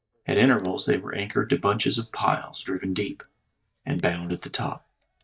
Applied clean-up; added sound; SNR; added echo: neural mask model DeepFilterNet 3.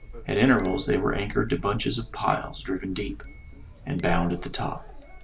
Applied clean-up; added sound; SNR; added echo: none; Chink, clink; 9 dB; none.